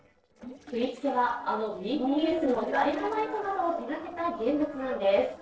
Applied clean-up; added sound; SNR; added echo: neural separator model SepFormer DNS4.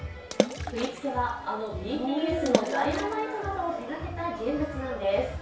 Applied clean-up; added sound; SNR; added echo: none; Water / Splash, splatter; 4 dB; reverberation time 0.5 s.